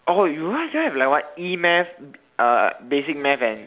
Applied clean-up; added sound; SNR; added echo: none; none; none; none.